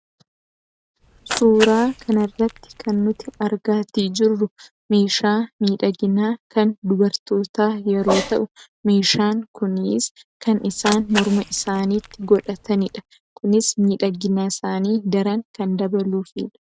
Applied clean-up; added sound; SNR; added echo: none; Cat; 15 dB; none.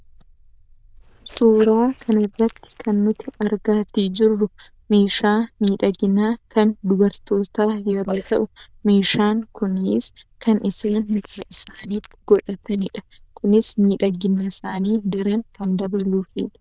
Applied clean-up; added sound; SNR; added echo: neural diffusion model UNIVERSE++.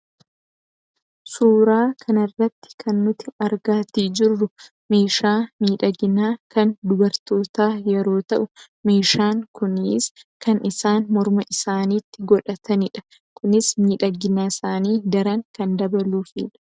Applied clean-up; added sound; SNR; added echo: none; none; none; none.